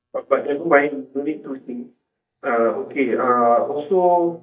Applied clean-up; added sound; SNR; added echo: neural mask model DeepFilterNet 3.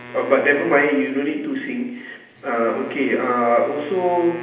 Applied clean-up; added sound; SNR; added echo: none; Wind instrument, woodwind instrument; 19 dB; reverberation time 0.8 s.